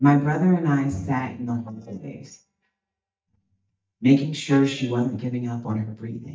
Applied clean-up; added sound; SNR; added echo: neural mask model DeepFilterNet 3.